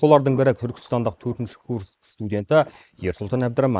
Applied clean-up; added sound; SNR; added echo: neural mask model Resemble Enhance denoiser.